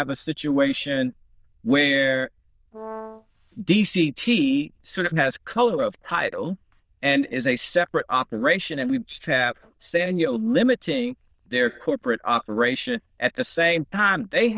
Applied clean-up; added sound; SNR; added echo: neural diffusion model UNIVERSE++.